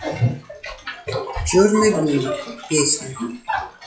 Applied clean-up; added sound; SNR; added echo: classical method WPE with log-MMSE.